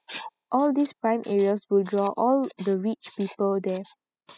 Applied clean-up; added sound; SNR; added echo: classical method spectral subtraction.